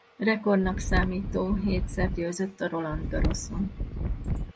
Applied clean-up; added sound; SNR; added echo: none; Wind; 0 dB; none.